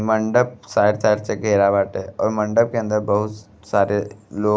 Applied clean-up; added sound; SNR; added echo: none; none; none; none.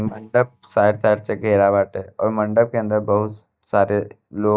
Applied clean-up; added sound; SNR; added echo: neural mask model DeepFilterNet 3.